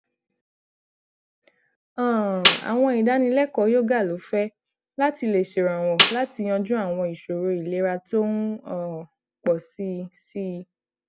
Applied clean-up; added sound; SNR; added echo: none; Snare drum; 0 dB; none.